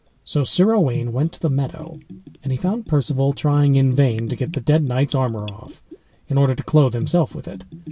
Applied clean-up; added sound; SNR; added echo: none; Bathtub (filling or washing) / Gurgling; 17 dB; none.